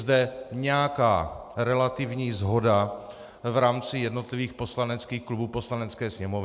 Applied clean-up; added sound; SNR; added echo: none; none; none; none.